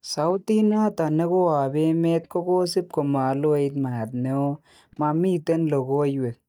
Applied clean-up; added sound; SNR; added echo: neural mask model DeepFilterNet 3.